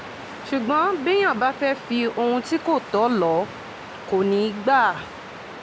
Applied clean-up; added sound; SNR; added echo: none; Waves, surf; 14 dB; none.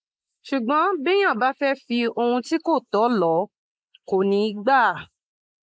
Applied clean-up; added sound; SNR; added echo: neural mask model Resemble Enhance denoiser.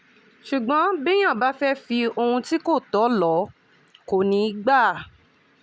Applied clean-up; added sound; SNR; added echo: none; none; none; none.